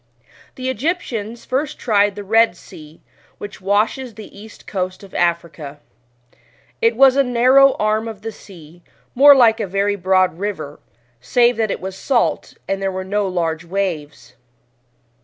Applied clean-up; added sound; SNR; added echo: none; none; none; none.